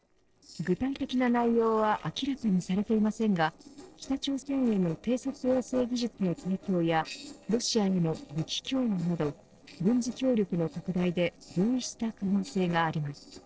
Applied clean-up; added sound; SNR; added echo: neural separator model SepFormer DNS4.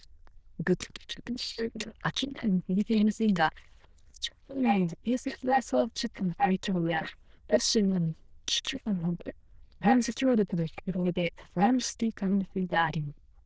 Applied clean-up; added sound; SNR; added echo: neural diffusion model UNIVERSE++.